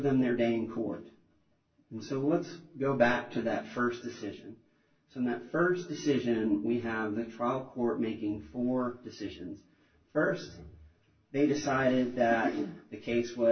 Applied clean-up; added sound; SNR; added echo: none; none; none; reverberation time 0.2 s.